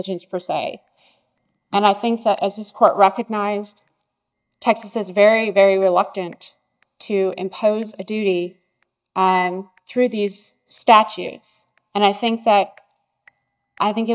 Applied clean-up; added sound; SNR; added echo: neural mask model DeepFilterNet 3.